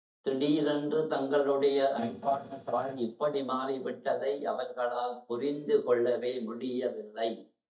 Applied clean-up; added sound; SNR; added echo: neural mask model DeepFilterNet 3.